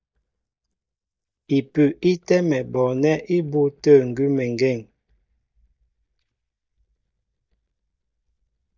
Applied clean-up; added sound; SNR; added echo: neural mask model DeepFilterNet 3.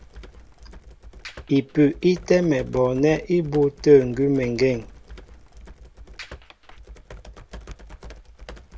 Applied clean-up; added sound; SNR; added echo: none; Computer keyboard; 18 dB; none.